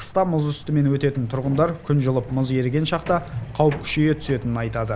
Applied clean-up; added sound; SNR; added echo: none; none; none; none.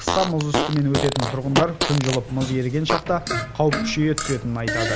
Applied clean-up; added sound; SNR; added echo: none; Fart; 3 dB; none.